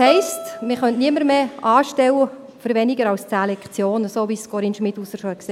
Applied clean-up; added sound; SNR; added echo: none; Bowed string instrument; 11 dB; none.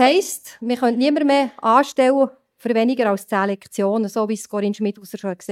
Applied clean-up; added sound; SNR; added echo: neural mask model DeepFilterNet 3.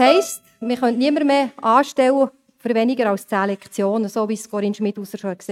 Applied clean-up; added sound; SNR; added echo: neural mask model RNNoise.